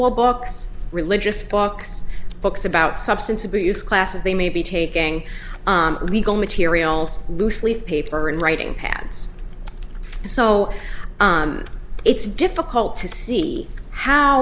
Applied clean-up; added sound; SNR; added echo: none; none; none; none.